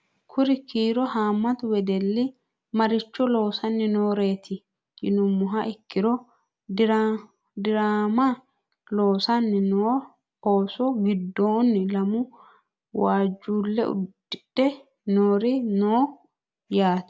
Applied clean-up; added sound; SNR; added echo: none; none; none; none.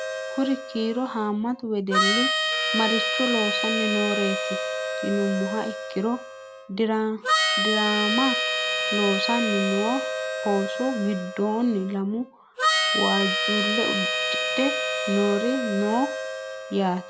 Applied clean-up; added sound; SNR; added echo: none; Harmonica; 0 dB; none.